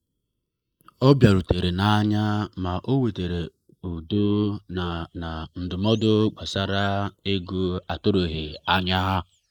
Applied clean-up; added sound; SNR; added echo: neural mask model Resemble Enhance denoiser.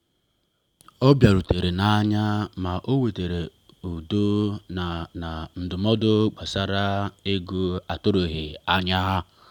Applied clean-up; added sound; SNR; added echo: none; none; none; none.